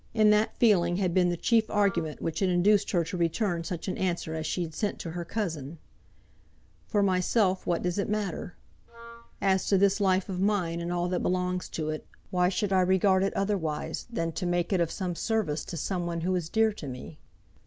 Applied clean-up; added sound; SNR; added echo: none; Wind instrument, woodwind instrument; 19 dB; none.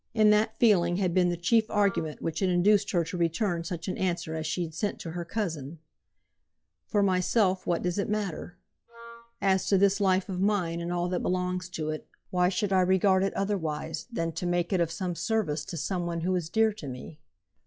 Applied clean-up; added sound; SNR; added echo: classical method log-MMSE.